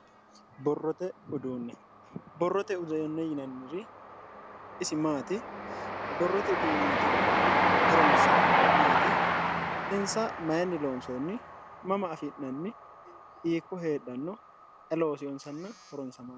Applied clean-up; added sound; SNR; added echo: none; Train; -4 dB; none.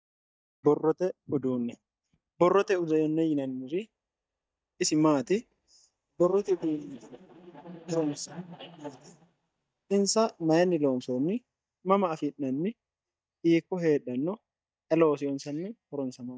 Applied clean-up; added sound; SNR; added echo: neural mask model DeepFilterNet 3.